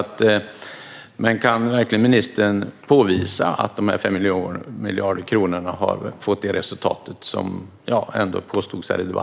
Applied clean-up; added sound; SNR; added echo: none; none; none; none.